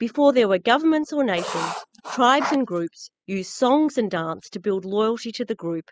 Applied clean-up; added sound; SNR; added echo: classical method spectral subtraction.